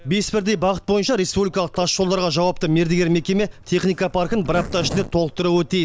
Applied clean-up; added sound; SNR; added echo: none; Zipper (clothing); 14 dB; none.